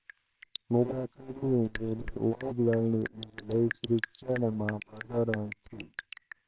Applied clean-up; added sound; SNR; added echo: neural separator model SepFormer WHAMR!.